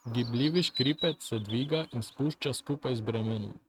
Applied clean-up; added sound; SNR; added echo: neural mask model RNNoise.